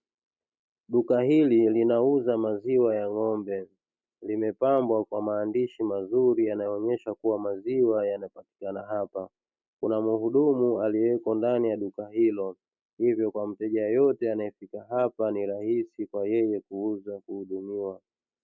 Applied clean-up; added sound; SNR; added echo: none; none; none; none.